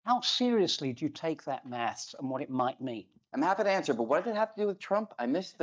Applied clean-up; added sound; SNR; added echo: neural mask model DeepFilterNet 3.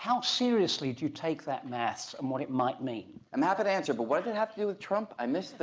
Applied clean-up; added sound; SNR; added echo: neural mask model Resemble Enhance denoiser.